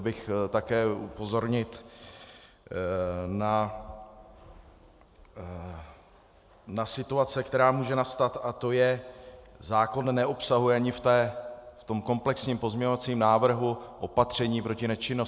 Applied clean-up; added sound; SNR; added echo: none; none; none; none.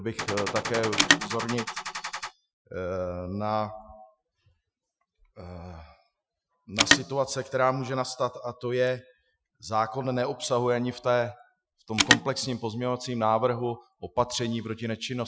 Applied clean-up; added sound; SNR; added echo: classical method Wiener filter.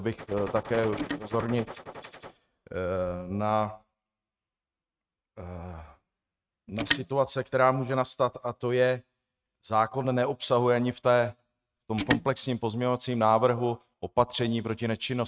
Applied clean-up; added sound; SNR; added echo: neural mask model RNNoise.